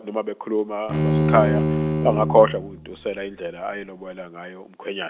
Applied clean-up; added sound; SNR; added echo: none; Bowed string instrument; 0 dB; none.